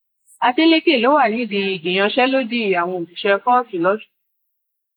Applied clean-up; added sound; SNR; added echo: neural mask model Resemble Enhance denoiser.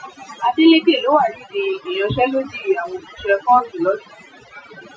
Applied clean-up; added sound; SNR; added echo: classical method Wiener filter.